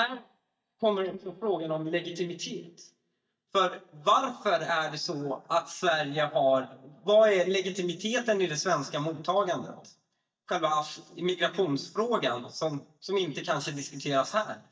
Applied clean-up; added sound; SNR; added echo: neural mask model DeepFilterNet 3.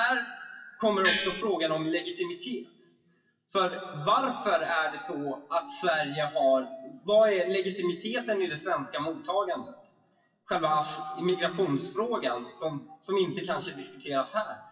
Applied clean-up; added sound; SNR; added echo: classical method WPE with log-MMSE.